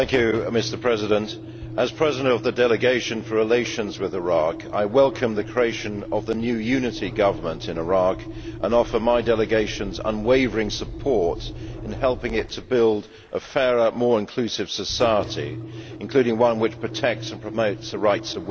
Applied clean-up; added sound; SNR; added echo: none; Engine; 12 dB; none.